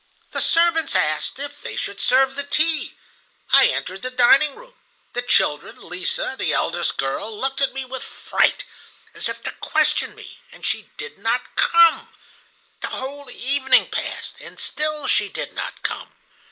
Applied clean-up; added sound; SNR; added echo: neural mask model Resemble Enhance denoiser.